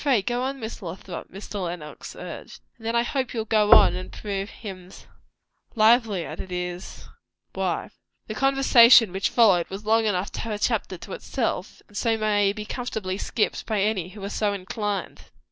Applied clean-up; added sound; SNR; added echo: none; Knock; -1 dB; none.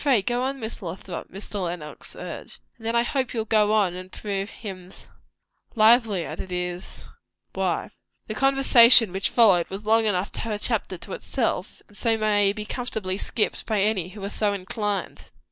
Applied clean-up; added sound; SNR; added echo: none; none; none; none.